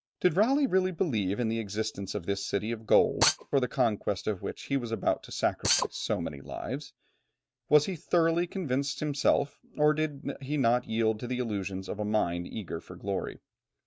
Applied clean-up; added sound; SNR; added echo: neural mask model RNNoise.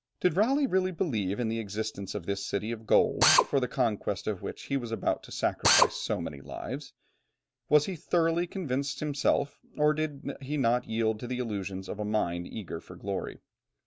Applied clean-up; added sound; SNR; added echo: none; Drill; -3 dB; none.